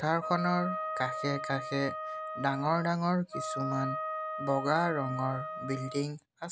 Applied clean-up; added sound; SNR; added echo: none; Wind instrument, woodwind instrument; 5 dB; none.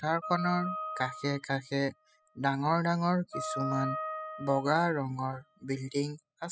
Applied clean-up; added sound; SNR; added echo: classical method spectral subtraction.